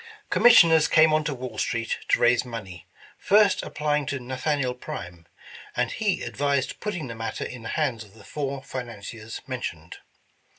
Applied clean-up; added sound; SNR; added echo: none; none; none; none.